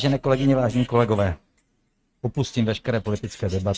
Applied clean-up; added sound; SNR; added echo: neural mask model RNNoise.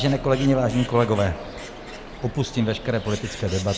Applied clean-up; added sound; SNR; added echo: none; Bird; 13 dB; none.